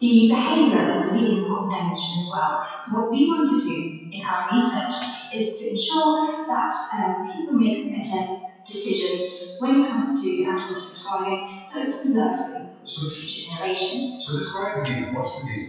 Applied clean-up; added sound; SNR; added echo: classical method WPE with log-MMSE.